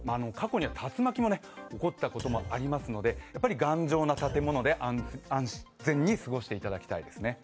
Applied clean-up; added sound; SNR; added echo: none; Thump, thud; 14 dB; none.